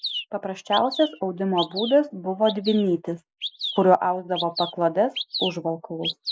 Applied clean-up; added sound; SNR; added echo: neural mask model Resemble Enhance denoiser.